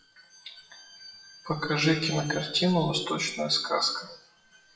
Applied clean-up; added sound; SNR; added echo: classical method WPE with log-MMSE.